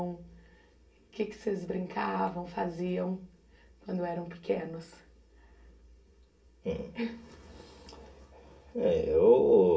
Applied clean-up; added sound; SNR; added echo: none; none; none; reverberation time 0.2 s.